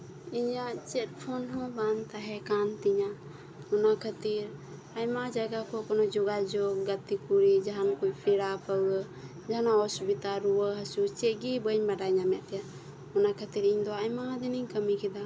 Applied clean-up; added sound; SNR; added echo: none; none; none; none.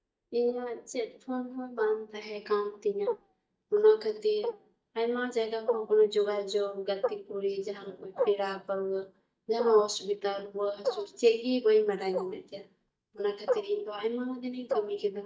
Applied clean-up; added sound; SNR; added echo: neural mask model DeepFilterNet 3.